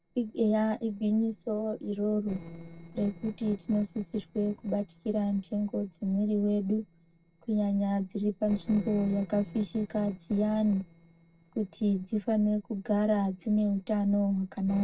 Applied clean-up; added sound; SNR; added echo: neural separator model SepFormer DNS4.